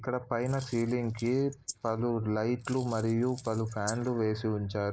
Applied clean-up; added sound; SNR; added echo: neural mask model Resemble Enhance denoiser.